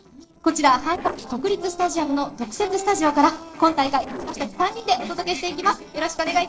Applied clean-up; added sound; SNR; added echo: neural separator model SepFormer DNS4.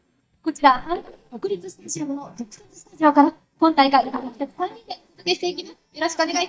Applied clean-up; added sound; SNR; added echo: neural mask model DeepFilterNet 3.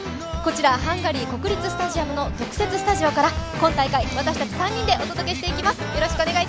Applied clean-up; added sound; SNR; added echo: none; none; none; none.